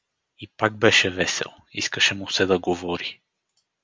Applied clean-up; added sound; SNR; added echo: none; none; none; none.